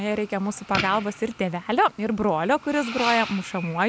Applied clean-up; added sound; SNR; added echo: none; Fireworks; 11 dB; none.